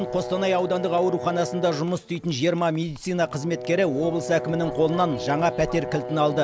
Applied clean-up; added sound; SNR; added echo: none; Brass instrument; 9 dB; none.